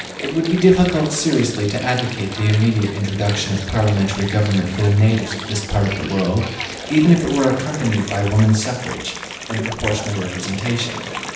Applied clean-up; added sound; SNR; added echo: none; Water; 11 dB; reverberation time 0.9 s.